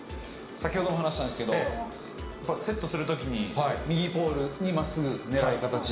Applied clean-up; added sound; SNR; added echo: none; Motorcycle; 14 dB; reverberation time 0.7 s.